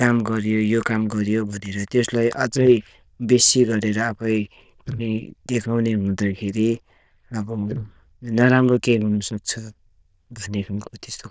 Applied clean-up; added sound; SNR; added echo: neural diffusion model UNIVERSE++.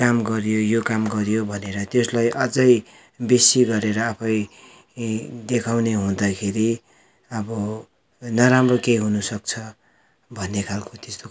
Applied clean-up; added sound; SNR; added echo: none; none; none; none.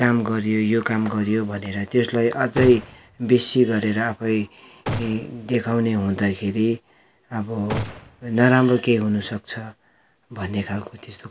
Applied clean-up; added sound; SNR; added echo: none; Gunshot, gunfire; 11 dB; none.